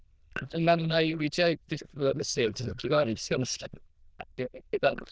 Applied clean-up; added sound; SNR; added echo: neural diffusion model UNIVERSE++.